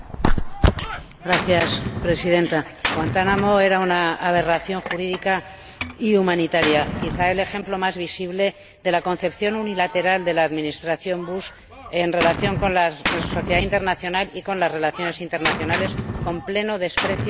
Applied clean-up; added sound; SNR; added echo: none; Gunshot, gunfire; 8 dB; none.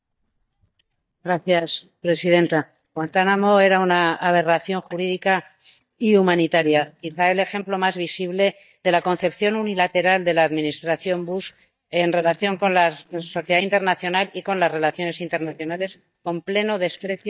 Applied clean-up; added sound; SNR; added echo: neural mask model DeepFilterNet 3.